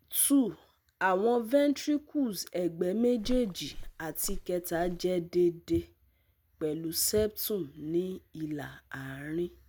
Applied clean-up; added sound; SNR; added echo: none; Walk, footsteps; 9 dB; none.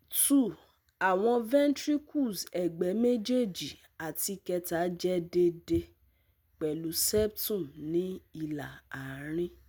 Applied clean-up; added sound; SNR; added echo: none; none; none; none.